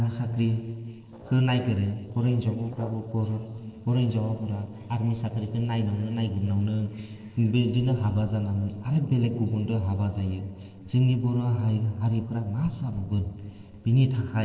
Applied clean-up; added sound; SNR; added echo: neural separator model SepFormer DNS4.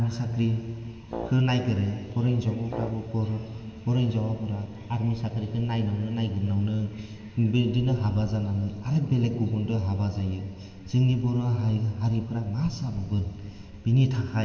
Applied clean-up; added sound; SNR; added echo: none; Brass instrument; 13 dB; reverberation time 2.9 s.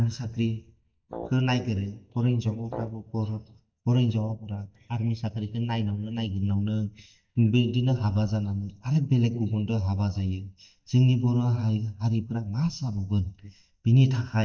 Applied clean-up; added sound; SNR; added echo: neural mask model DeepFilterNet 3.